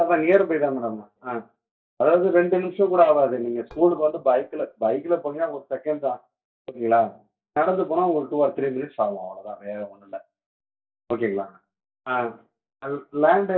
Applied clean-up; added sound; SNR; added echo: neural mask model DeepFilterNet 3.